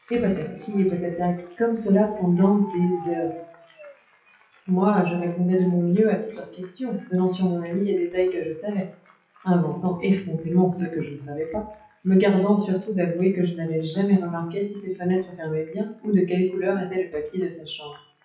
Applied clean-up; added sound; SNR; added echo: classical method WPE with log-MMSE.